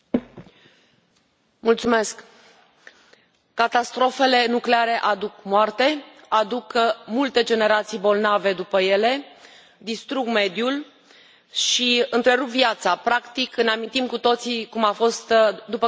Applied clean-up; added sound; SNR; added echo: none; none; none; none.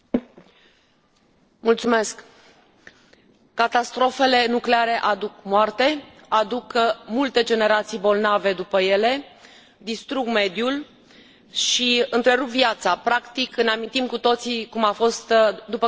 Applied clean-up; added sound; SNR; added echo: neural separator model SepFormer DNS4.